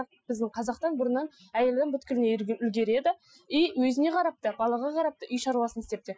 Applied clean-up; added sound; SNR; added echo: classical method Wiener filter.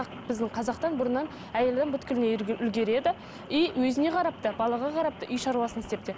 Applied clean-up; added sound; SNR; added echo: none; Rain; 15 dB; none.